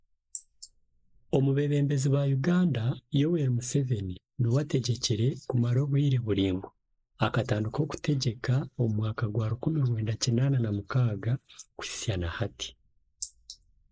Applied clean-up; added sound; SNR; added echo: neural mask model Resemble Enhance denoiser.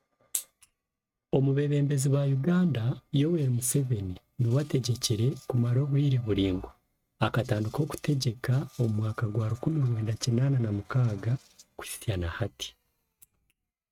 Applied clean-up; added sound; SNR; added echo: neural mask model RNNoise.